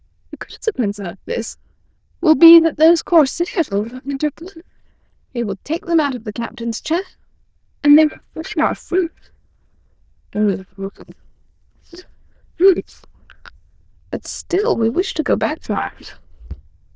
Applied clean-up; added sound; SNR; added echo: neural diffusion model UNIVERSE++.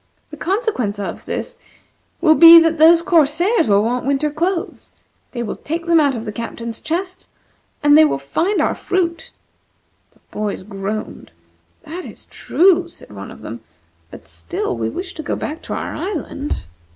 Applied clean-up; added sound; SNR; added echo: none; none; none; none.